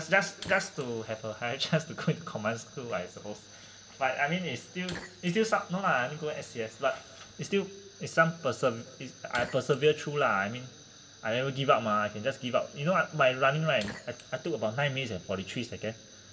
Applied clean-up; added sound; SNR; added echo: none; Fire; 19 dB; reverberation time 1.6 s.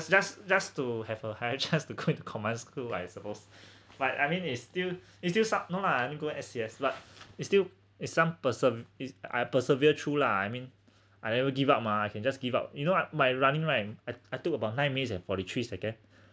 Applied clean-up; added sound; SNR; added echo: none; none; none; none.